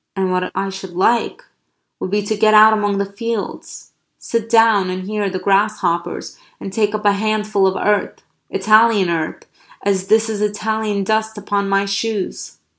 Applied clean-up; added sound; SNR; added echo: none; none; none; none.